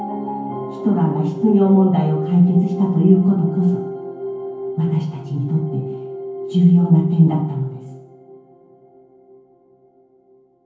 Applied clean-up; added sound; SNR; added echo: none; none; none; reverberation time 0.9 s.